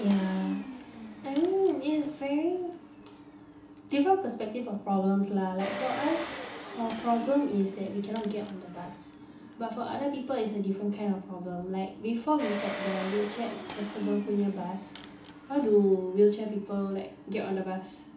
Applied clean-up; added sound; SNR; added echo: none; Engine; 12 dB; reverberation time 0.8 s.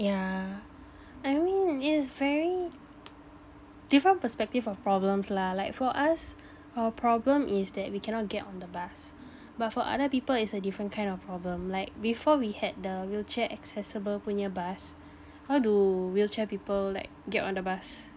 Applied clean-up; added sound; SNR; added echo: none; none; none; none.